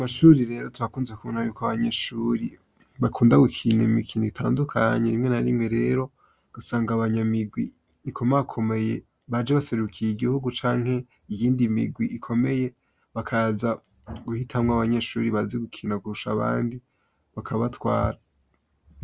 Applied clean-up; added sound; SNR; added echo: none; none; none; none.